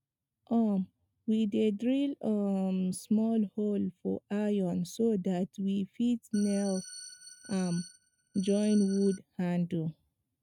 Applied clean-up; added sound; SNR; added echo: neural mask model RNNoise.